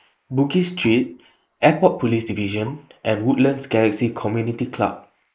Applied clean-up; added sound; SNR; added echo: neural mask model Resemble Enhance denoiser.